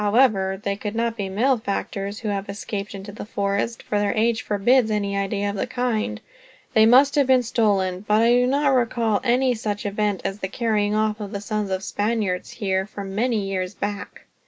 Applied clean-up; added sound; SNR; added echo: none; none; none; none.